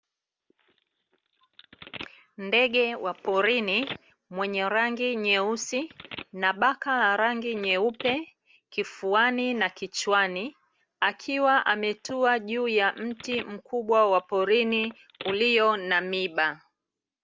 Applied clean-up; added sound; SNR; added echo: none; Telephone; 19 dB; none.